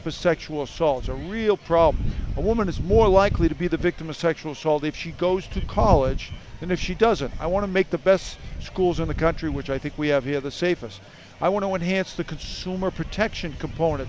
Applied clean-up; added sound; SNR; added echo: none; none; none; none.